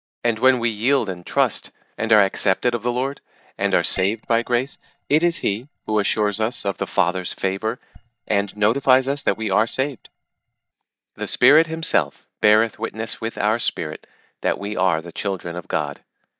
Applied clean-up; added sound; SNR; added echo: neural mask model DeepFilterNet 3.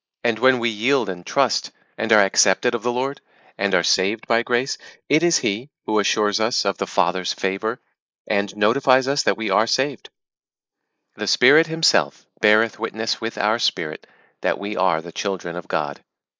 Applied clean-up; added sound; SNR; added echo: neural mask model Resemble Enhance denoiser.